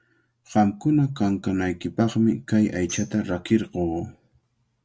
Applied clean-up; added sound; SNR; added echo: none; Tambourine; 18 dB; none.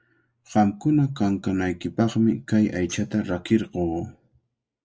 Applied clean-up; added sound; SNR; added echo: neural mask model Resemble Enhance denoiser.